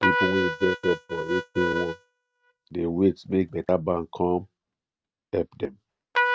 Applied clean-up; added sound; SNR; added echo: neural mask model RNNoise.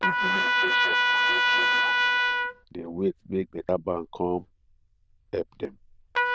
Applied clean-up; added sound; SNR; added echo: neural diffusion model UNIVERSE++.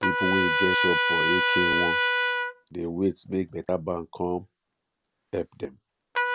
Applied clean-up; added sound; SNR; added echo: none; Trumpet; -3 dB; none.